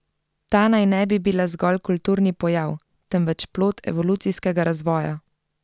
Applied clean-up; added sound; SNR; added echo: none; none; none; none.